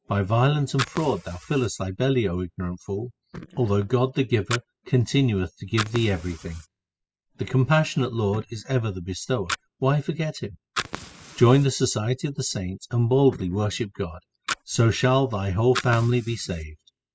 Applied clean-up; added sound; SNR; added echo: classical method spectral subtraction.